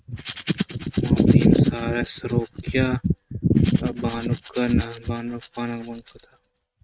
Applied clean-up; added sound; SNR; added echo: neural mask model RNNoise.